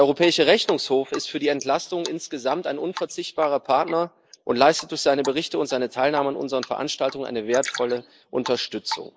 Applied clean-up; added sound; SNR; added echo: neural mask model Resemble Enhance denoiser.